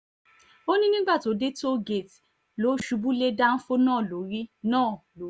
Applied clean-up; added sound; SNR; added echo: none; none; none; none.